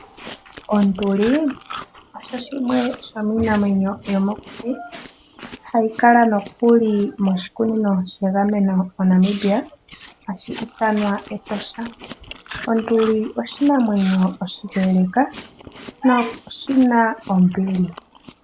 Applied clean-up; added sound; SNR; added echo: none; Chewing, mastication; 19 dB; none.